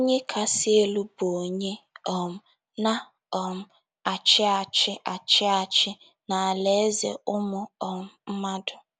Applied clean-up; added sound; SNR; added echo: none; none; none; none.